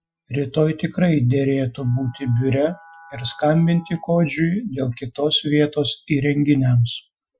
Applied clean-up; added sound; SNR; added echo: classical method Wiener filter.